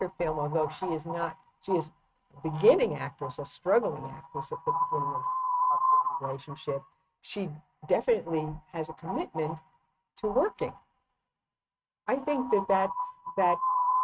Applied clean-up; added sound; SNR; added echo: neural mask model RNNoise.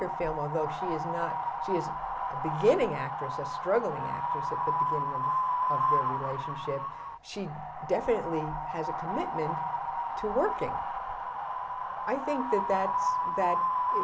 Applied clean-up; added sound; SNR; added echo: none; Wind; -1 dB; none.